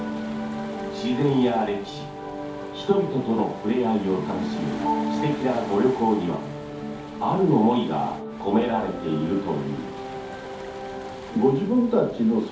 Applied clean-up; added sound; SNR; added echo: none; Waves, surf; 18 dB; reverberation time 0.5 s.